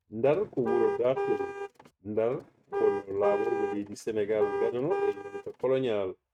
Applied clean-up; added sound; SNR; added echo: neural mask model RNNoise.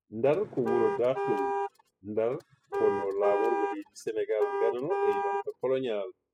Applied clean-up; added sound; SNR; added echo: classical method spectral subtraction.